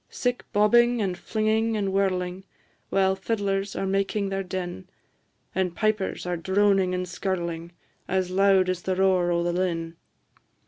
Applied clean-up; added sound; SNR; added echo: none; none; none; none.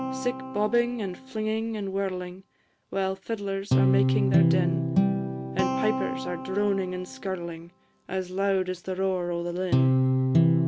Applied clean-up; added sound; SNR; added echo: none; Guitar; -2 dB; none.